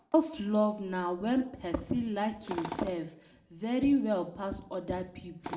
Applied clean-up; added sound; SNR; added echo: none; Tools; 15 dB; reverberation time 0.6 s.